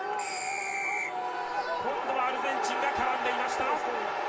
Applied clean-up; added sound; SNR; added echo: none; Bird vocalization, bird call, bird song; 14 dB; reverberation time 2.9 s.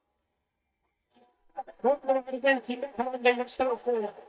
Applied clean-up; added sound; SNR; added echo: neural mask model DeepFilterNet 3.